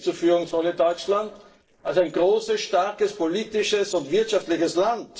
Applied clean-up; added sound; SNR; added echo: neural separator model SepFormer DNS4.